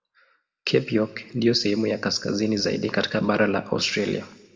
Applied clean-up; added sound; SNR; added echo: none; none; none; reverberation time 1.2 s.